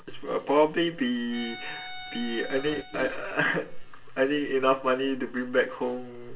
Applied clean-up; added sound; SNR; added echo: none; Bowed string instrument; 16 dB; reverberation time 0.2 s.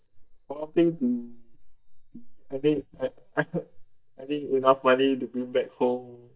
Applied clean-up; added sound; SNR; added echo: neural mask model DeepFilterNet 3.